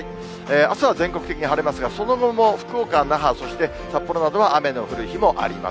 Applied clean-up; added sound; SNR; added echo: none; none; none; none.